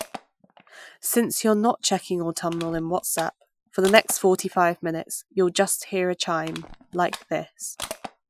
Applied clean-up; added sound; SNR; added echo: classical method Wiener filter.